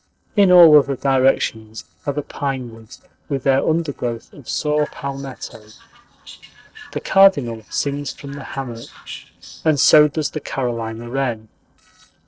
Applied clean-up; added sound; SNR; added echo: neural separator model SepFormer DNS4.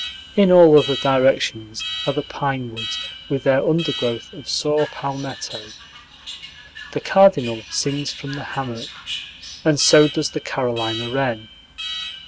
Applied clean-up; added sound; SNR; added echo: none; Alarm; 13 dB; none.